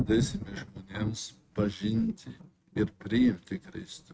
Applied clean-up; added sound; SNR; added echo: neural mask model RNNoise.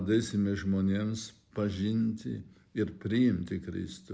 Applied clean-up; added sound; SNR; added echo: none; none; none; none.